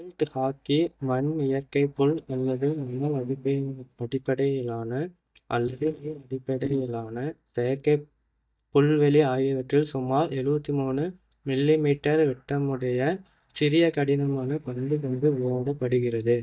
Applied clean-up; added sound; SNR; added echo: neural mask model DeepFilterNet 3.